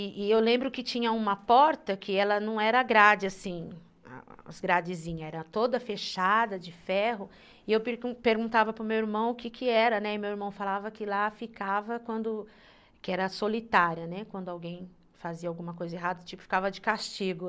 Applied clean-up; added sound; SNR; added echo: none; none; none; none.